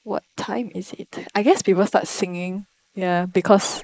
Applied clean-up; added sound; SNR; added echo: neural mask model Resemble Enhance denoiser.